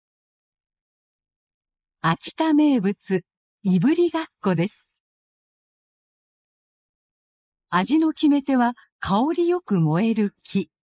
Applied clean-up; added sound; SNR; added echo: neural mask model Resemble Enhance denoiser.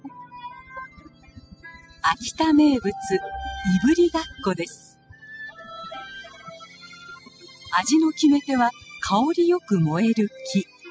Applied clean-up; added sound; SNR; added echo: classical method spectral subtraction.